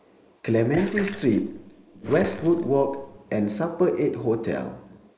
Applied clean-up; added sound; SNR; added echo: neural mask model Resemble Enhance denoiser.